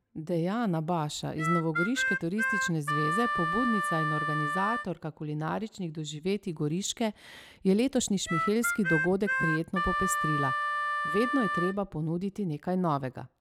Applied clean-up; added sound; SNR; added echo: none; Harmonica; 0 dB; none.